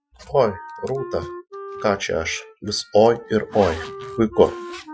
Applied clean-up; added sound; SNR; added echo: classical method Wiener filter.